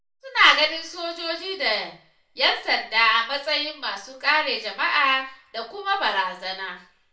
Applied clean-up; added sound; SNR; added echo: none; none; none; reverberation time 0.3 s.